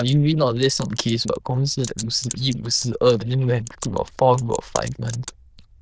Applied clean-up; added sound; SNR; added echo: neural diffusion model UNIVERSE++.